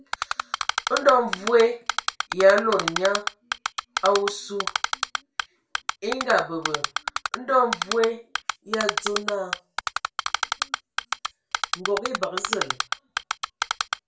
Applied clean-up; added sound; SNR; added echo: none; Typing; 4 dB; reverberation time 0.3 s.